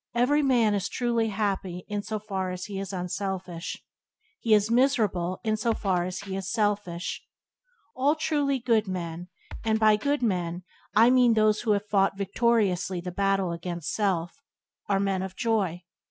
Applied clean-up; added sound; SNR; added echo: none; Drum kit; 15 dB; none.